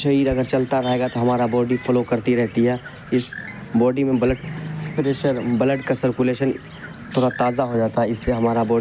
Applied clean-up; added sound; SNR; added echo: none; Bird; 18 dB; none.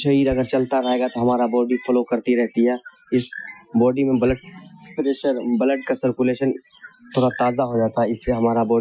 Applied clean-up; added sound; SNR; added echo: classical method Wiener filter.